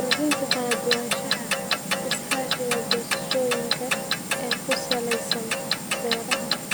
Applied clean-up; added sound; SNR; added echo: none; Clock; -4 dB; none.